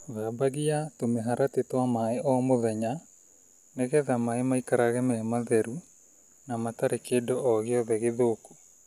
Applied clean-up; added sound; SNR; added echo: none; none; none; none.